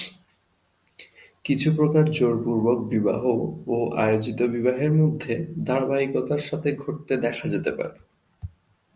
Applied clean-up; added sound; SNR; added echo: none; none; none; none.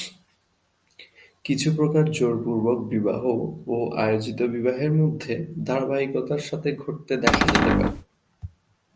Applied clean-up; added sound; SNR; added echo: none; Cupboard open or close; -5 dB; none.